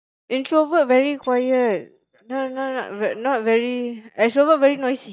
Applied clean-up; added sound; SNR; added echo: neural mask model DeepFilterNet 3.